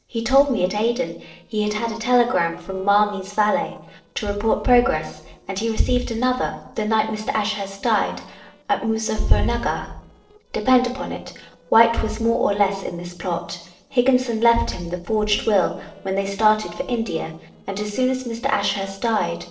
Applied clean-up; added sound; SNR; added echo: neural separator model SepFormer DNS4.